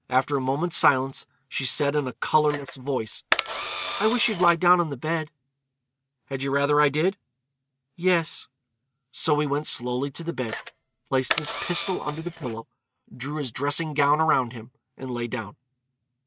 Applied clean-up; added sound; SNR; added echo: neural mask model RNNoise.